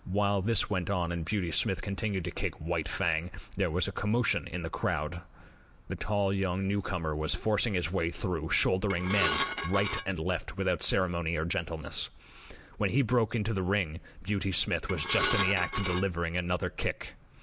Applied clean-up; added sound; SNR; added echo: none; Dishes, pots, and pans / Glass; 3 dB; none.